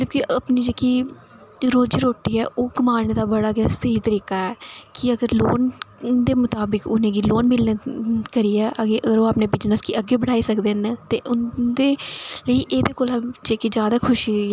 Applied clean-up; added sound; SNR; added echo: none; none; none; none.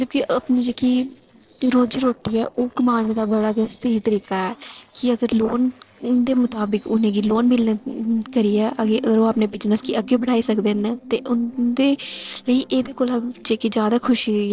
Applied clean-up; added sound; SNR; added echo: neural separator model SepFormer DNS4.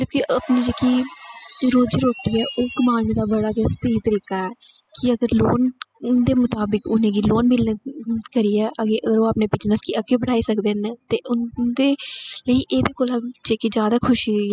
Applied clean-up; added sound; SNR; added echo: classical method spectral subtraction.